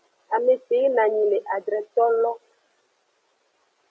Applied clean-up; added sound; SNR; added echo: none; none; none; none.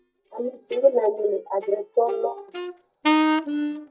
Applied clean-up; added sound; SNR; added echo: neural mask model DeepFilterNet 3.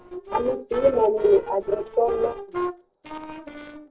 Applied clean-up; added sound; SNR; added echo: neural separator model SepFormer DNS4.